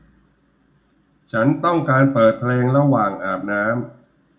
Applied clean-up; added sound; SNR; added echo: none; none; none; reverberation time 0.4 s.